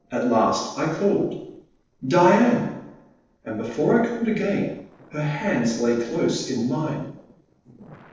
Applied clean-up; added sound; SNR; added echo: neural separator model SepFormer DNS4.